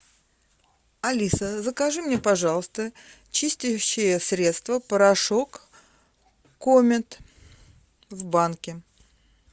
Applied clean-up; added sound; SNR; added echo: none; none; none; none.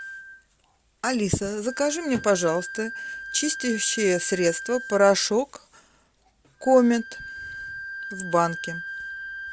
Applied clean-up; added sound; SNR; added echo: none; Wind instrument, woodwind instrument; 12 dB; none.